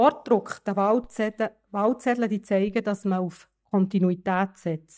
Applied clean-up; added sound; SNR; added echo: neural mask model DeepFilterNet 3.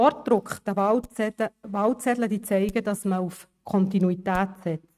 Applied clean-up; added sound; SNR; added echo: neural mask model RNNoise.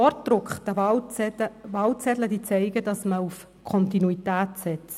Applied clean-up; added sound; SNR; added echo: none; none; none; none.